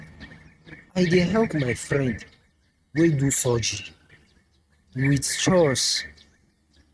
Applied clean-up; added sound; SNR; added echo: neural mask model RNNoise.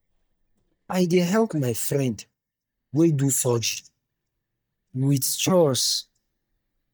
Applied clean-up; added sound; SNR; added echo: neural mask model DeepFilterNet 3.